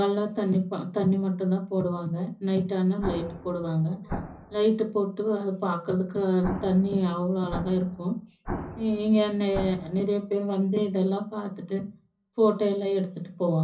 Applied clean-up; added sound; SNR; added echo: none; Explosion; 11 dB; reverberation time 0.5 s.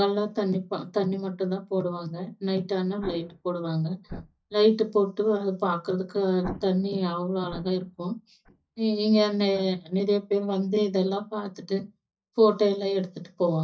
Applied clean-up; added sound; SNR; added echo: neural mask model DeepFilterNet 3.